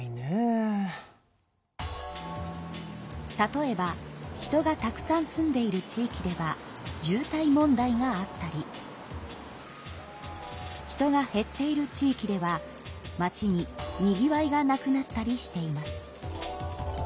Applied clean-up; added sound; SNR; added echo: none; none; none; none.